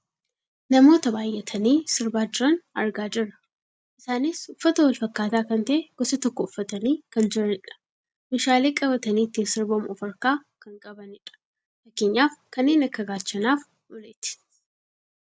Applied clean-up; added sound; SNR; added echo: none; none; none; none.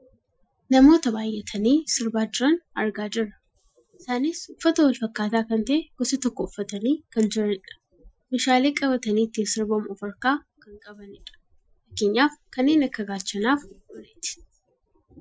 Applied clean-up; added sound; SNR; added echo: classical method Wiener filter.